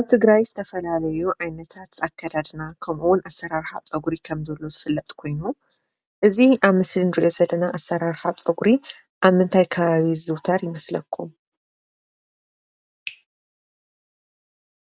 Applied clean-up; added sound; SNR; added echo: none; none; none; none.